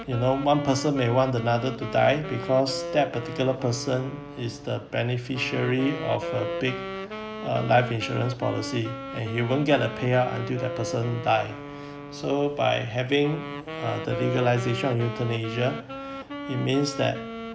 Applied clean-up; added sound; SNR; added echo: none; Wind instrument, woodwind instrument; 9 dB; none.